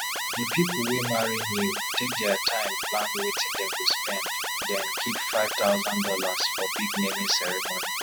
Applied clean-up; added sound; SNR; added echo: none; Alarm; 0 dB; none.